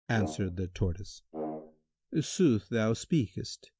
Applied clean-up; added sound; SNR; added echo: neural mask model DeepFilterNet 3.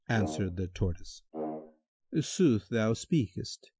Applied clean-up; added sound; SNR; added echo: classical method Wiener filter.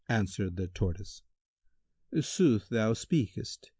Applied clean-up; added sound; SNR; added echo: neural mask model Resemble Enhance denoiser.